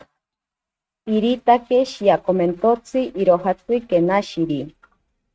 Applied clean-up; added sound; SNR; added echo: neural mask model RNNoise.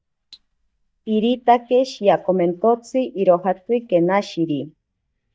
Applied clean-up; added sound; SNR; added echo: neural mask model DeepFilterNet 3.